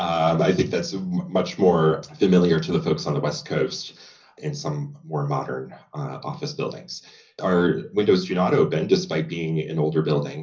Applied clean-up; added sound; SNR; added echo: none; none; none; reverberation time 0.5 s.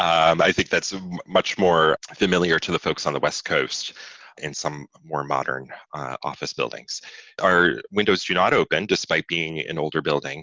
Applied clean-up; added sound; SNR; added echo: none; none; none; none.